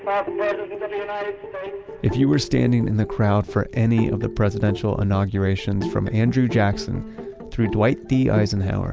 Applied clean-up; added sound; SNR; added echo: none; none; none; none.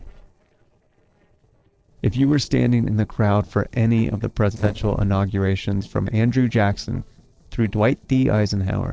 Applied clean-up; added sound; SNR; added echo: neural separator model SepFormer DNS4.